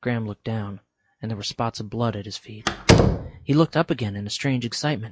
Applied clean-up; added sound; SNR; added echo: classical method log-MMSE.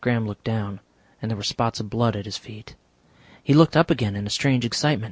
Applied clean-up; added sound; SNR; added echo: none; none; none; none.